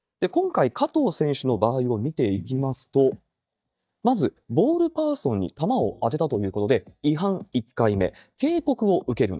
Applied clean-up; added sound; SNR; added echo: neural mask model DeepFilterNet 3.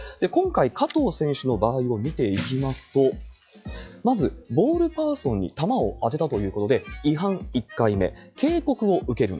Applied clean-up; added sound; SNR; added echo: classical method log-MMSE.